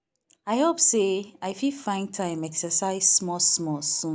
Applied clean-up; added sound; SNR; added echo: none; none; none; none.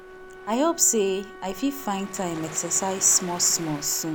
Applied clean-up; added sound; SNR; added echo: none; Wind instrument, woodwind instrument + Waves, surf; 14 dB; none.